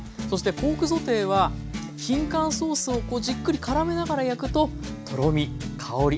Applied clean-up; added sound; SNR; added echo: none; Organ; 15 dB; none.